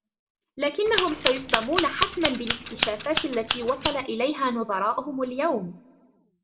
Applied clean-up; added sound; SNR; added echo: none; Scissors; 2 dB; reverberation time 0.4 s.